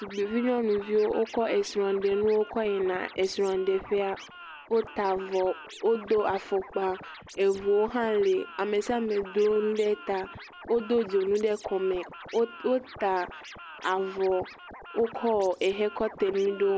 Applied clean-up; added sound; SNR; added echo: none; Scratching (performance technique); 17 dB; none.